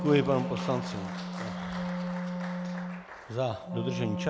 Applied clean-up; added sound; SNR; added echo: none; Wind instrument, woodwind instrument; 3 dB; none.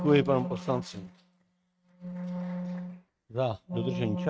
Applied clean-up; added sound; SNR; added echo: neural mask model RNNoise.